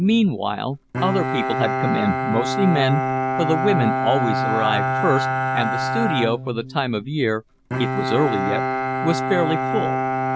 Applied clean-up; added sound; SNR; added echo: none; Bowed string instrument; 1 dB; none.